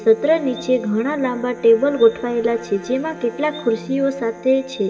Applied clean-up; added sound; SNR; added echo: none; Bowed string instrument; 17 dB; reverberation time 2.1 s.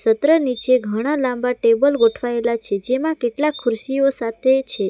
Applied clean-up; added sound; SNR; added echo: none; none; none; none.